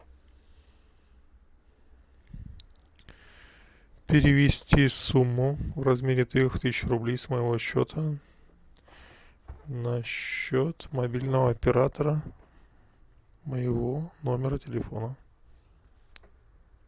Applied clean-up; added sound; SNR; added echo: none; none; none; none.